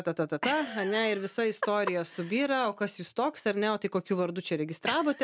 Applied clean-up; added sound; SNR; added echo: none; none; none; none.